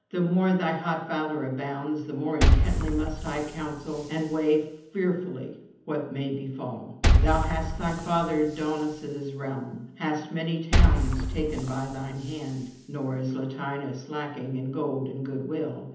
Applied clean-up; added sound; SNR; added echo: none; Liquid; -2 dB; reverberation time 0.8 s.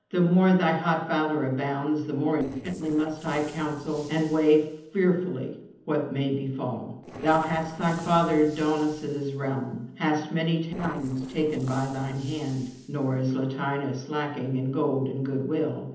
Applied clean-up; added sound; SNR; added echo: neural separator model SepFormer DNS4.